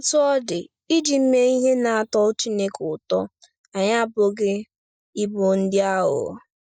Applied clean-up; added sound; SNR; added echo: neural mask model DeepFilterNet 3.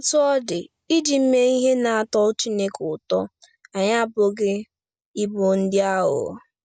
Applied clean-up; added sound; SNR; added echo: none; none; none; none.